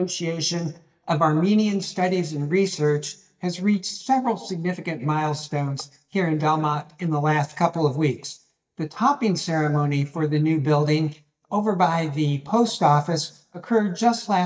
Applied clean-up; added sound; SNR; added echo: neural mask model DeepFilterNet 3.